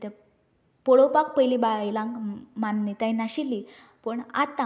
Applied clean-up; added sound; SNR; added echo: none; none; none; none.